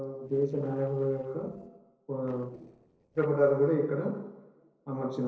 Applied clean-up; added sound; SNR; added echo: neural separator model SepFormer DNS4.